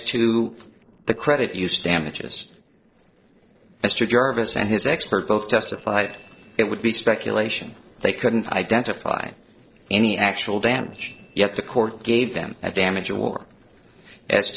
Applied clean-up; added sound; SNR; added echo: neural separator model SepFormer DNS4.